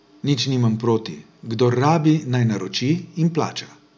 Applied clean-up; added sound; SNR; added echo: none; none; none; none.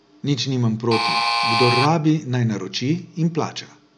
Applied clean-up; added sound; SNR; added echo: none; Alarm; -2 dB; none.